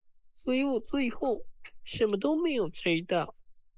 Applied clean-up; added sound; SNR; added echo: neural mask model Resemble Enhance denoiser.